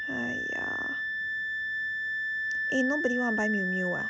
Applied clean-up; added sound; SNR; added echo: none; Wind instrument, woodwind instrument; -2 dB; none.